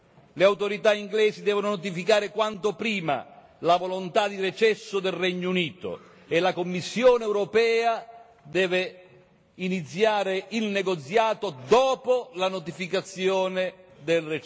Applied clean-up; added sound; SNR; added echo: none; none; none; none.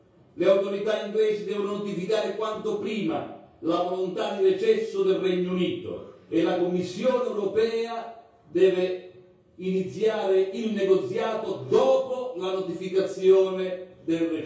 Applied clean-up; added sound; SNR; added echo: none; none; none; reverberation time 0.6 s.